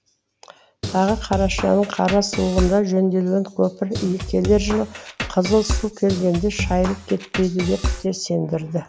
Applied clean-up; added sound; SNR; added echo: none; Drum kit; 6 dB; none.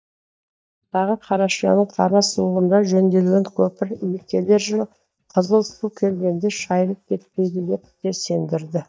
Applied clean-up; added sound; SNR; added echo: neural mask model DeepFilterNet 3.